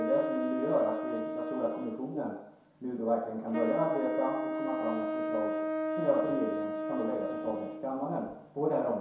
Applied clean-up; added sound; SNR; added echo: none; Wind instrument, woodwind instrument; 2 dB; reverberation time 0.7 s.